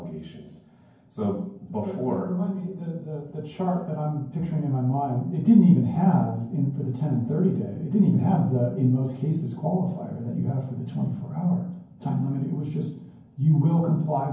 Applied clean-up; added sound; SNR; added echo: none; none; none; reverberation time 0.9 s.